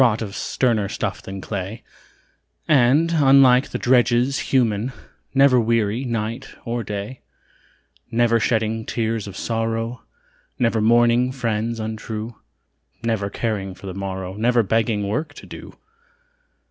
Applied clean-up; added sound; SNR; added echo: none; none; none; none.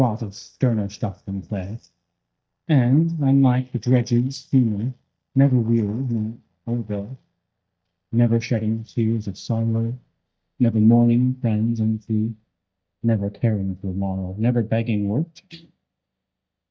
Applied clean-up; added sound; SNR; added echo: neural mask model DeepFilterNet 3.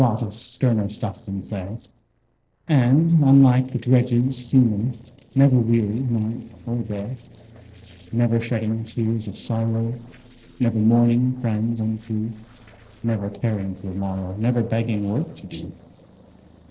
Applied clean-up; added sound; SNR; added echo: neural separator model SepFormer DNS4.